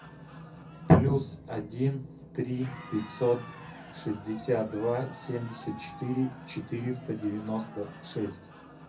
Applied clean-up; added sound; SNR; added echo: none; Crowd; 19 dB; reverberation time 0.3 s.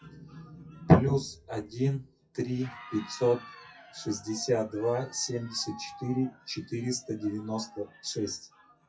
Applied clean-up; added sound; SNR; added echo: classical method WPE with log-MMSE.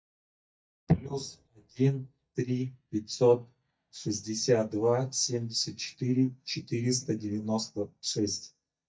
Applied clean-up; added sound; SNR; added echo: neural mask model DeepFilterNet 3.